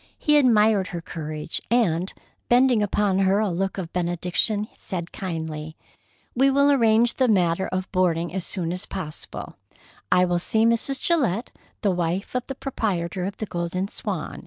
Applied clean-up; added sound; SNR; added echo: none; none; none; none.